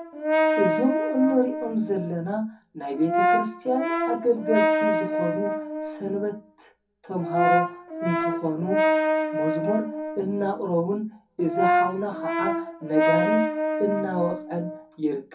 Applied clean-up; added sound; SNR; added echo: none; Brass instrument; -2 dB; reverberation time 0.3 s.